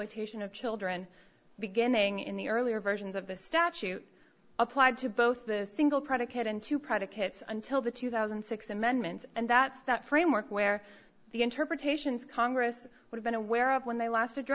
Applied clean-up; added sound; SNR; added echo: none; none; none; none.